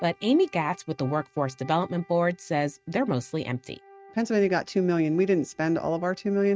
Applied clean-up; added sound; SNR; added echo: neural mask model RNNoise.